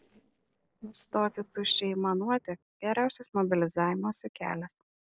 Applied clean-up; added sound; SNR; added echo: neural separator model SepFormer DNS4.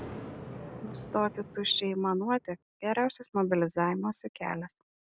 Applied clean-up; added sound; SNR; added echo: none; Thunder; 15 dB; none.